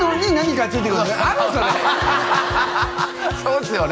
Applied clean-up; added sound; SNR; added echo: none; Wind instrument, woodwind instrument; 12 dB; none.